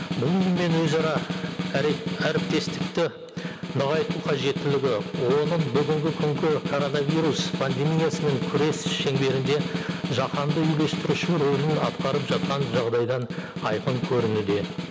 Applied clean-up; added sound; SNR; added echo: none; Snare drum; 5 dB; none.